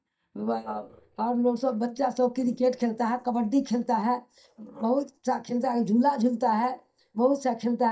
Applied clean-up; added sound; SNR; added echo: neural mask model DeepFilterNet 3.